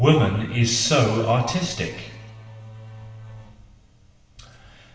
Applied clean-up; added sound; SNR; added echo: none; Engine / Domestic sounds, home sounds; 18 dB; reverberation time 1.0 s.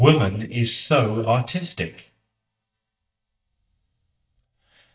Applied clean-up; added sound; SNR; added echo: neural mask model DeepFilterNet 3.